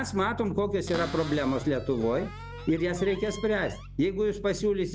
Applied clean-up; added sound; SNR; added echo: none; Piano + Cupboard open or close; 12 dB; none.